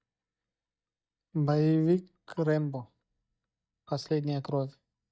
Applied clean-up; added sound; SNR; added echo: neural mask model DeepFilterNet 3.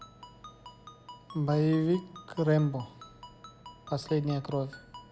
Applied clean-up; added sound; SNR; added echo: none; Ringtone; 19 dB; none.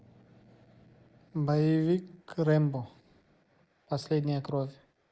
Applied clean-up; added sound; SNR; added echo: neural mask model Resemble Enhance denoiser.